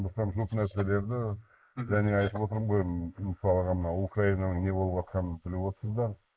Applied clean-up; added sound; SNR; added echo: neural mask model Resemble Enhance denoiser.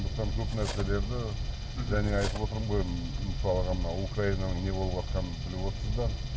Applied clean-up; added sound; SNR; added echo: none; Cutlery, silverware + Tools; 16 dB; none.